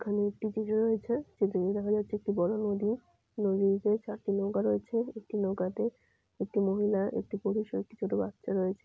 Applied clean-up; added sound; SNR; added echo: none; none; none; none.